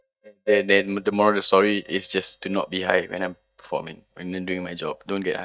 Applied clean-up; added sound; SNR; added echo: neural mask model DeepFilterNet 3.